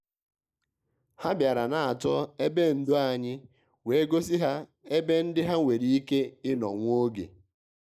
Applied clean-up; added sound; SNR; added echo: neural mask model Resemble Enhance denoiser.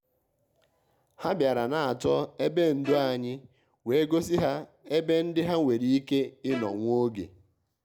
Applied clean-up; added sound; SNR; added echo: none; Bowed string instrument; 16 dB; none.